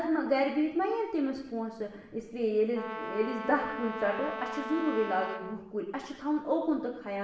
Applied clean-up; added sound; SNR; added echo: none; Brass instrument; 8 dB; reverberation time 0.9 s.